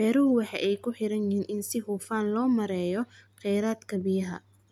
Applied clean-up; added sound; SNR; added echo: none; none; none; none.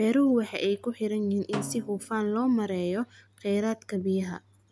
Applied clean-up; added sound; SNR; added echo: none; Snare drum; 15 dB; none.